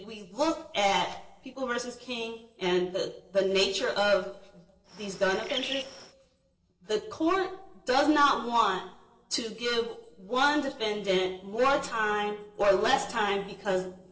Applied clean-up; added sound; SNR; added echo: neural separator model SepFormer DNS4.